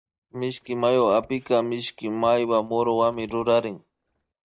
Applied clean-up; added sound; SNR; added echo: neural mask model DeepFilterNet 3.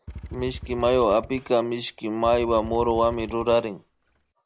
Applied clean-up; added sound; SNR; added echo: none; Motorcycle / Engine; 15 dB; none.